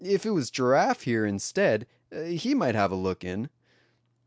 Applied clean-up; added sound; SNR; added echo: none; none; none; none.